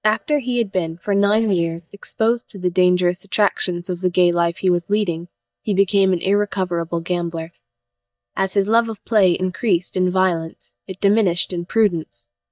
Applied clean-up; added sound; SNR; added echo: neural mask model DeepFilterNet 3.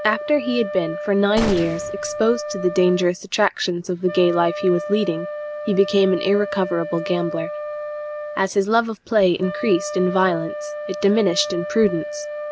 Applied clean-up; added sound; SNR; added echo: none; Gunshot, gunfire + Wind instrument, woodwind instrument; 9 dB; none.